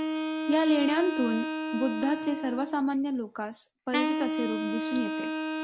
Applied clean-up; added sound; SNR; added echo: none; Wind instrument, woodwind instrument; 2 dB; none.